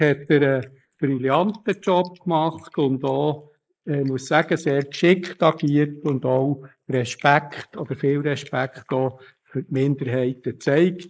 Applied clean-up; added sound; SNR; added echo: neural mask model Resemble Enhance denoiser.